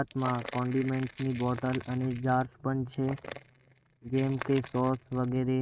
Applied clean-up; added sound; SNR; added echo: neural mask model RNNoise.